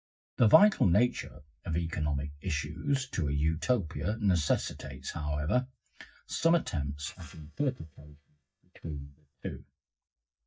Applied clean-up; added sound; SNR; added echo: neural mask model DeepFilterNet 3.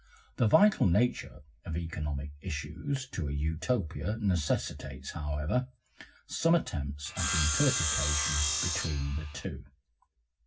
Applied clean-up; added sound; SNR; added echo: none; Sawing; 2 dB; reverberation time 0.4 s.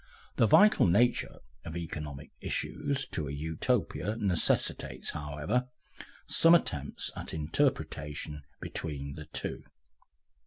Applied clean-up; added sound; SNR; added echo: none; none; none; none.